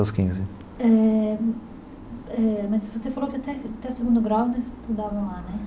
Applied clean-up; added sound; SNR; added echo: none; none; none; none.